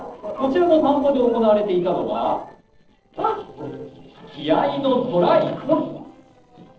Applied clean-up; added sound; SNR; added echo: neural separator model SepFormer DNS4.